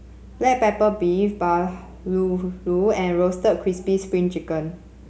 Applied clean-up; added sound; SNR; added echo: none; none; none; none.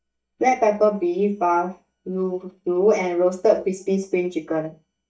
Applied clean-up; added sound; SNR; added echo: neural mask model DeepFilterNet 3.